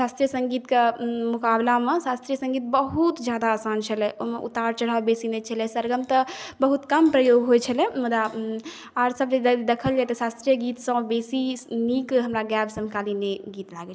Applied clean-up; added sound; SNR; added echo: none; none; none; none.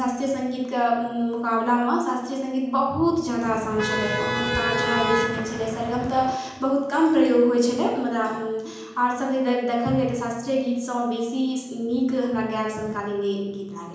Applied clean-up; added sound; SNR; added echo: none; Motor vehicle (road); 3 dB; reverberation time 1.0 s.